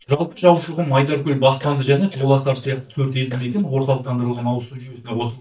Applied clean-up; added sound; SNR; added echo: neural mask model DeepFilterNet 3.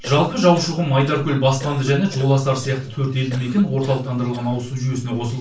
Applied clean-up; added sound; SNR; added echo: neural separator model SepFormer DNS4.